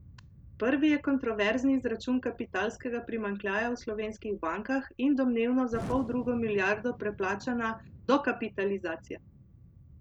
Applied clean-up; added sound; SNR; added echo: none; Explosion; 18 dB; none.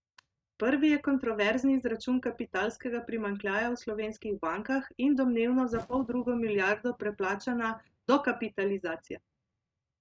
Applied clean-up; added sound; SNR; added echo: neural mask model RNNoise.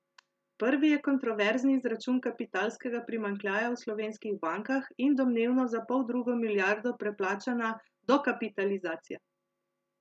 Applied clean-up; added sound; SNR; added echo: none; none; none; none.